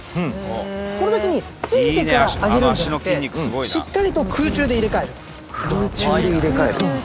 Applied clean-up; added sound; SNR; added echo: none; Wind; 8 dB; none.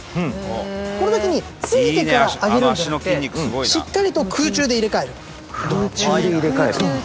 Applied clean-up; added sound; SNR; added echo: none; none; none; none.